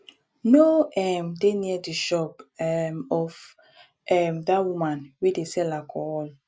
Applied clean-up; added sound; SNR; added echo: none; none; none; none.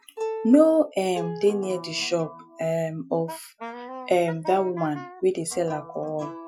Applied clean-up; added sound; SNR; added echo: classical method Wiener filter.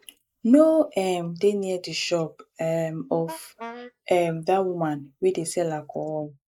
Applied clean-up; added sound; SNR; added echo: neural mask model Resemble Enhance denoiser.